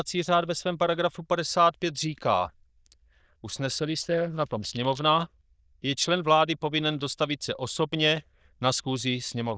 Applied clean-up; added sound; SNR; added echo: neural diffusion model UNIVERSE++.